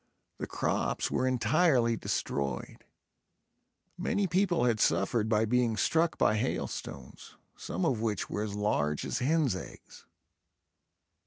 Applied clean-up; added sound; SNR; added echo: none; none; none; none.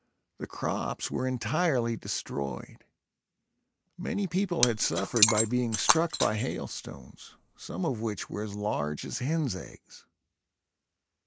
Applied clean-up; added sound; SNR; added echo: neural mask model Resemble Enhance denoiser.